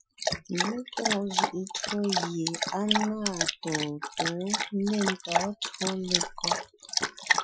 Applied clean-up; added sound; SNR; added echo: classical method Wiener filter.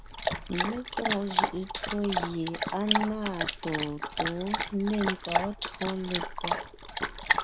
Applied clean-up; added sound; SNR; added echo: none; Dog; -2 dB; none.